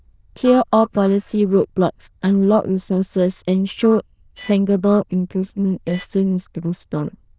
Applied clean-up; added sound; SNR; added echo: neural diffusion model UNIVERSE++.